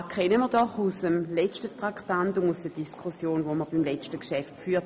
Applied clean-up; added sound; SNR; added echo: none; none; none; none.